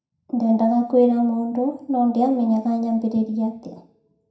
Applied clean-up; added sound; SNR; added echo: none; none; none; reverberation time 0.5 s.